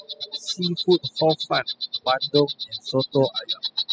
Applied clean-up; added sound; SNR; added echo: classical method spectral subtraction.